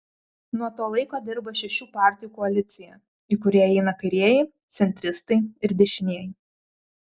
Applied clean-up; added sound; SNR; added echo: none; none; none; none.